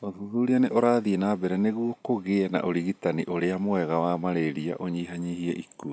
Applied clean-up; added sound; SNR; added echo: none; none; none; none.